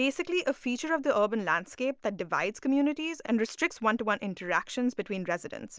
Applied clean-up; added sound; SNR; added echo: none; none; none; none.